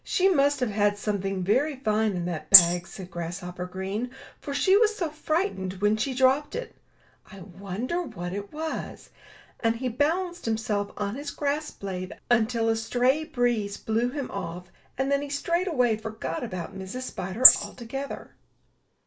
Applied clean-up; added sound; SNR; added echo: neural mask model Resemble Enhance denoiser.